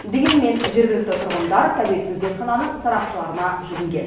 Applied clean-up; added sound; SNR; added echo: none; Printer; 12 dB; reverberation time 0.7 s.